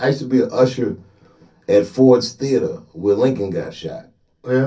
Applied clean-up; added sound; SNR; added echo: none; none; none; reverberation time 0.3 s.